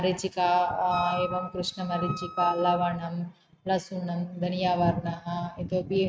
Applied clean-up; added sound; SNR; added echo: neural mask model RNNoise.